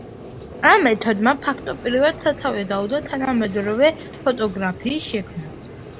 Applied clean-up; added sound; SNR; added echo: none; Vehicle; 15 dB; none.